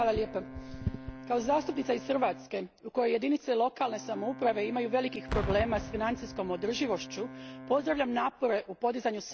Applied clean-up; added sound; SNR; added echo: none; Boom + Brass instrument; 12 dB; none.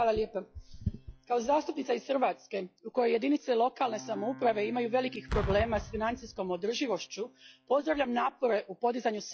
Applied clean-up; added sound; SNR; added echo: classical method log-MMSE.